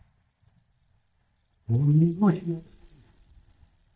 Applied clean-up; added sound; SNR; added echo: neural mask model DeepFilterNet 3.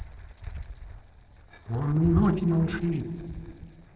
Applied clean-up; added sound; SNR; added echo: neural separator model SepFormer DNS4.